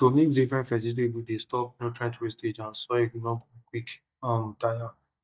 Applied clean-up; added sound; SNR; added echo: neural mask model DeepFilterNet 3.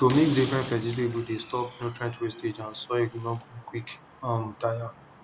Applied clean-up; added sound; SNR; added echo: none; Slam; 16 dB; none.